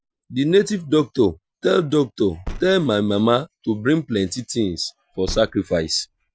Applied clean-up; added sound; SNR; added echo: none; Car; 14 dB; none.